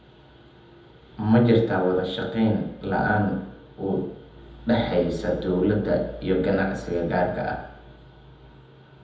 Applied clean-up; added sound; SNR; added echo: none; none; none; reverberation time 1.1 s.